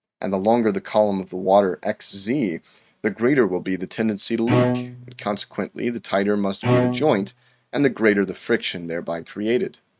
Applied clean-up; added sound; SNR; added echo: neural mask model RNNoise.